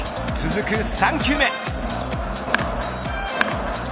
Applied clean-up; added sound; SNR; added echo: none; none; none; none.